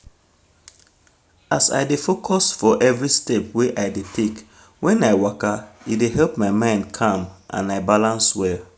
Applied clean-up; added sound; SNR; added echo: none; none; none; none.